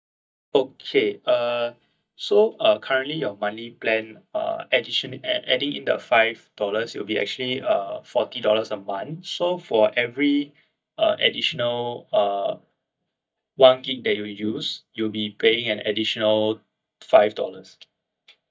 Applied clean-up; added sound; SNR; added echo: neural mask model DeepFilterNet 3.